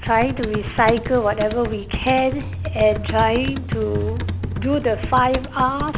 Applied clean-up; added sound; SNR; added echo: none; Computer keyboard; 6 dB; none.